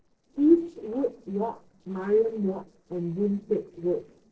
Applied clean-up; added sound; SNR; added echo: neural separator model SepFormer DNS4.